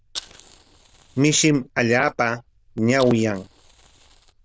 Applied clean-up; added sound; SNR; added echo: neural diffusion model UNIVERSE++.